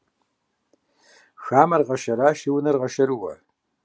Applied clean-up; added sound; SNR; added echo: none; none; none; none.